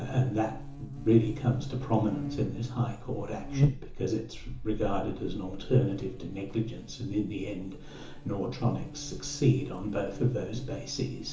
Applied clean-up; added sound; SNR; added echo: none; Buzz; 7 dB; reverberation time 0.7 s.